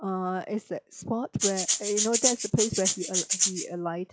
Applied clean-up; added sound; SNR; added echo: classical method log-MMSE.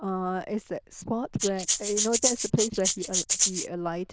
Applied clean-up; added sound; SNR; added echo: neural diffusion model UNIVERSE++.